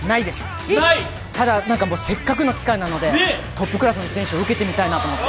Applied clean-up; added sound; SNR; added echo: none; none; none; none.